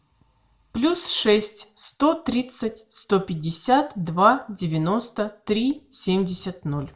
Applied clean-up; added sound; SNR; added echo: none; none; none; reverberation time 0.3 s.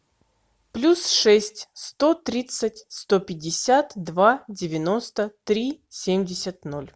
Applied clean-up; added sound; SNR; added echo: none; none; none; none.